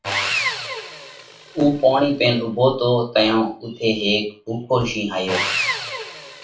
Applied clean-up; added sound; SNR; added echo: none; Sawing; 8 dB; reverberation time 0.3 s.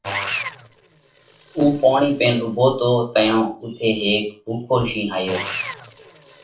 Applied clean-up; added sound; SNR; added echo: neural separator model SepFormer DNS4.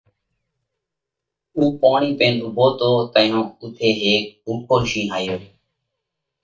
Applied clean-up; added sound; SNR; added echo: neural mask model DeepFilterNet 3.